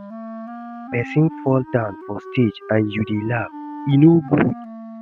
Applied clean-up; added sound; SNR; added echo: neural mask model RNNoise.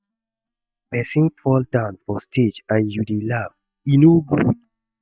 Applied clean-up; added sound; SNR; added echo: neural mask model DeepFilterNet 3.